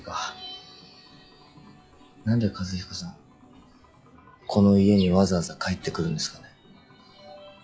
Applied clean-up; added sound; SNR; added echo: classical method log-MMSE.